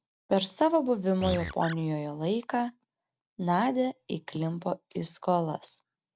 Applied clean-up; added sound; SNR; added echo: none; Animal; 8 dB; none.